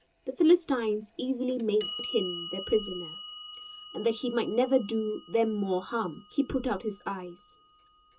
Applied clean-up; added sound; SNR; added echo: none; Clock; 10 dB; reverberation time 0.2 s.